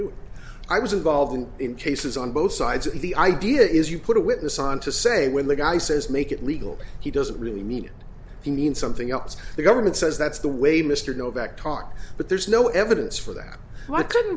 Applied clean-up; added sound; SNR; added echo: none; none; none; none.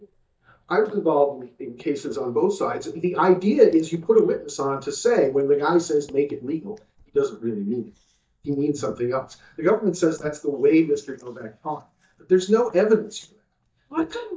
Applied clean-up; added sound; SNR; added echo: neural mask model DeepFilterNet 3.